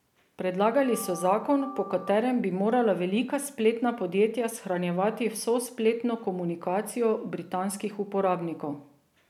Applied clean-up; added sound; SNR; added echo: none; Organ; 15 dB; none.